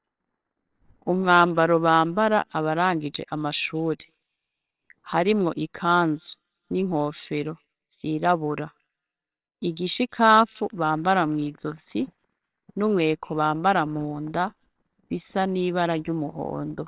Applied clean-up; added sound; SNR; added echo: neural separator model SepFormer WHAMR!.